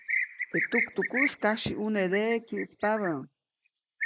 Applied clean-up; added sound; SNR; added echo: neural mask model Resemble Enhance denoiser.